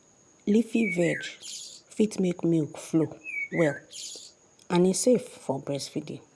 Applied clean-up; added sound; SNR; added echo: none; Bird; 10 dB; none.